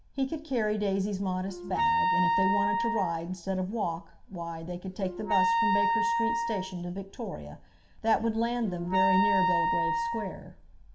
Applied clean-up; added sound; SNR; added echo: none; Wind instrument, woodwind instrument; -1 dB; reverberation time 0.6 s.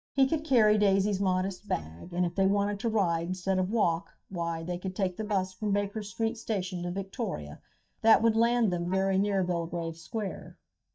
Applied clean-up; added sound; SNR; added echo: neural mask model DeepFilterNet 3.